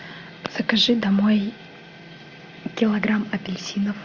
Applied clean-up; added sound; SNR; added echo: none; none; none; none.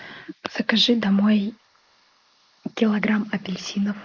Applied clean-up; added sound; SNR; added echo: neural mask model Resemble Enhance denoiser.